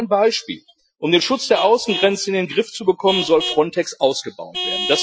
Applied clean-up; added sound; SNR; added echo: classical method Wiener filter.